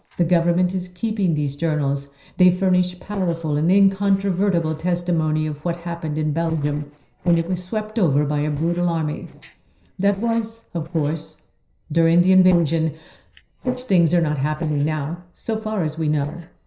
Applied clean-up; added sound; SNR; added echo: neural separator model SepFormer DNS4.